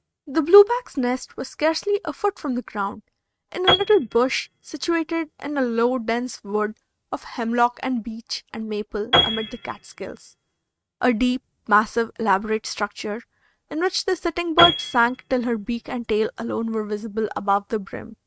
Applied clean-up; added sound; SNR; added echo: neural mask model RNNoise.